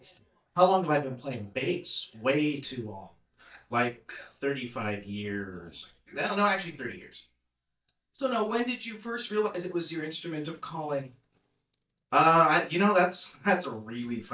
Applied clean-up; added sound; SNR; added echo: neural mask model DeepFilterNet 3.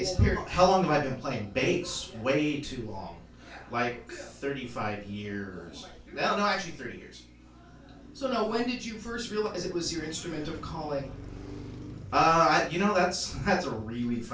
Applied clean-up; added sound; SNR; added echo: none; Car passing by; 19 dB; reverberation time 0.2 s.